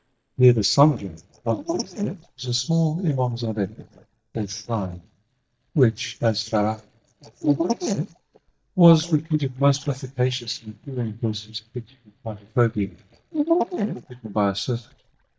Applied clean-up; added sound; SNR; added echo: neural mask model DeepFilterNet 3.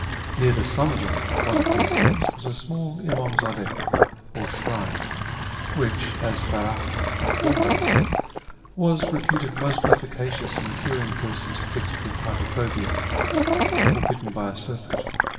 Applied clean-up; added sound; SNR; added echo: none; Sink (filling or washing); -4 dB; reverberation time 2.4 s.